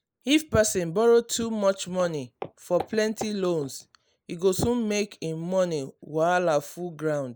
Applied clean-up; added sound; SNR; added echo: neural mask model Resemble Enhance denoiser.